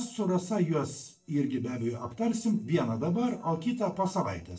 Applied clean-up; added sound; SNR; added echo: neural separator model SepFormer DNS4.